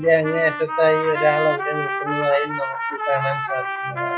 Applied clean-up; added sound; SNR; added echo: classical method log-MMSE.